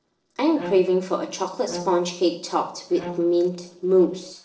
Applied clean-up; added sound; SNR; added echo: neural separator model SepFormer DNS4.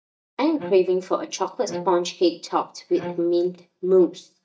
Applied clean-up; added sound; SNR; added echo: neural mask model DeepFilterNet 3.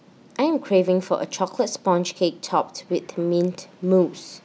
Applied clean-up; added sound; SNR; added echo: none; none; none; none.